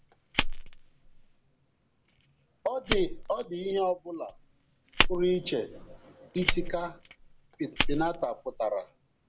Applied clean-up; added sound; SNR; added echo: none; Fire; 0 dB; none.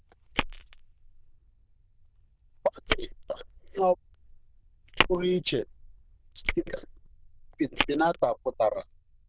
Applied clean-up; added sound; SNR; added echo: neural diffusion model UNIVERSE++.